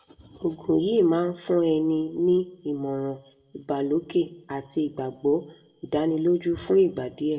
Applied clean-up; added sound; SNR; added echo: none; none; none; reverberation time 0.5 s.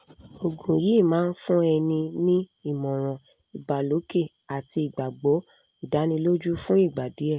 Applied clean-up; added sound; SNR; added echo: none; none; none; none.